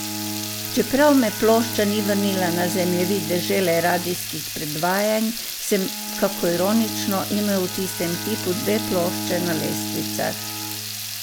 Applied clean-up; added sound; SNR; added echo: none; Bowed string instrument + Water tap, faucet / Liquid; 5 dB; none.